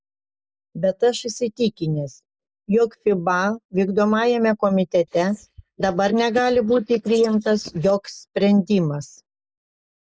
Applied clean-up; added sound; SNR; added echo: neural mask model Resemble Enhance denoiser.